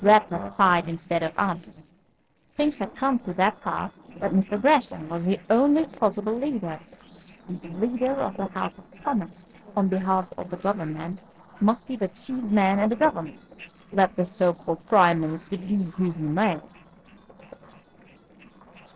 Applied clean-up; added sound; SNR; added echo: neural separator model SepFormer DNS4.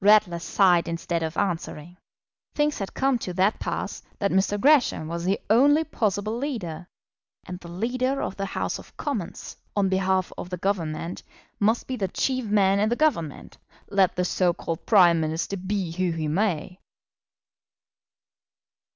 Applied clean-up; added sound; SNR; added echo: none; none; none; none.